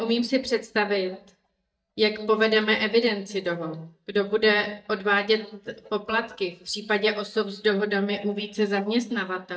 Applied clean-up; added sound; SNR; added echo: neural mask model DeepFilterNet 3.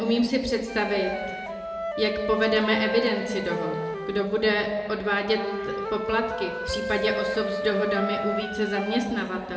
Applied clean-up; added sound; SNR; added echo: none; Wind instrument, woodwind instrument; 6 dB; reverberation time 1.9 s.